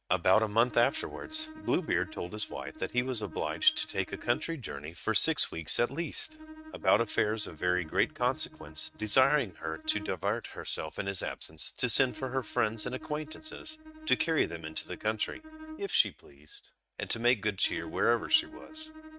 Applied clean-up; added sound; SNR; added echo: neural mask model RNNoise.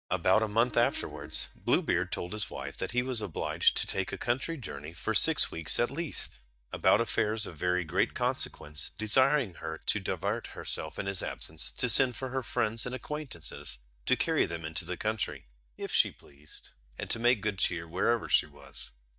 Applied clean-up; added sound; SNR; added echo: neural mask model DeepFilterNet 3.